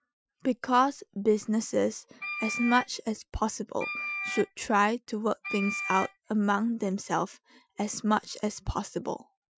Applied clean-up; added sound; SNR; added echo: classical method Wiener filter.